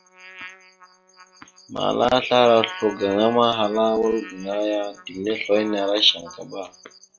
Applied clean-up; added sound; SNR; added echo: classical method log-MMSE.